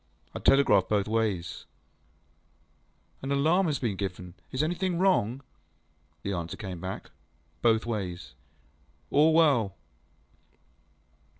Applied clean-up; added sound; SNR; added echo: none; none; none; none.